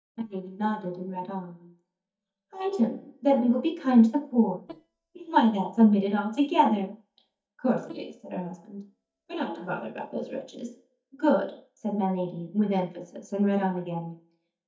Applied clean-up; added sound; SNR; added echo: neural mask model DeepFilterNet 3.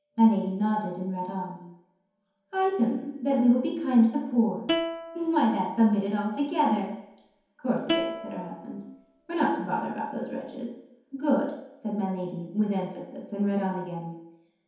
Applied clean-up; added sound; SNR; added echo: none; Plucked string instrument; 8 dB; reverberation time 0.9 s.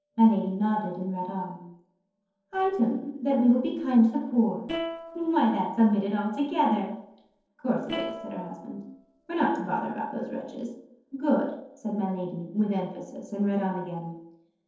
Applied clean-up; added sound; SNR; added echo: neural separator model SepFormer DNS4.